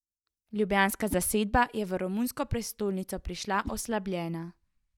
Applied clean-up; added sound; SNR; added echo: neural mask model DeepFilterNet 3.